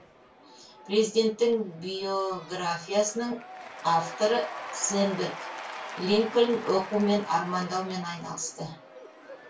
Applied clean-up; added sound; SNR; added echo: none; Applause / Crowd / Cheering; 13 dB; reverberation time 0.2 s.